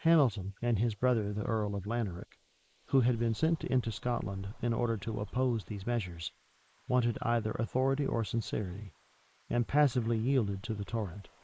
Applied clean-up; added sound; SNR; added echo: neural mask model Resemble Enhance denoiser.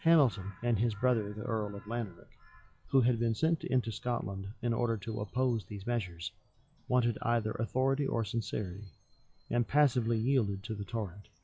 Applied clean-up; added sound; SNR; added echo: classical method log-MMSE.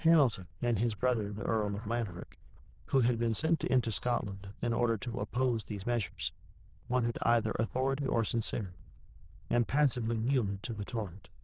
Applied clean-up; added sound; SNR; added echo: neural diffusion model UNIVERSE++.